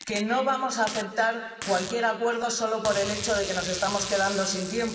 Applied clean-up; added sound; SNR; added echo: none; Packing tape, duct tape; 11 dB; reverberation time 2.0 s.